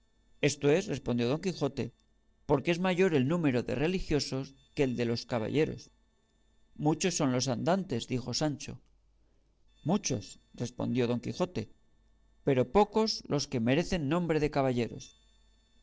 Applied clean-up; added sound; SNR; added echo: neural separator model SepFormer DNS4.